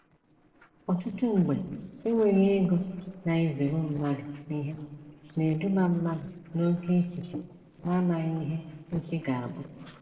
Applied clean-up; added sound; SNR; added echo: neural separator model SepFormer DNS4.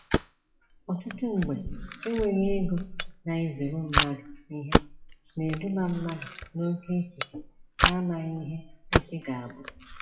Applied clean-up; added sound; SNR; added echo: classical method WPE with log-MMSE.